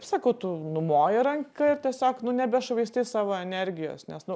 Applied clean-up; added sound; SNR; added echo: none; none; none; none.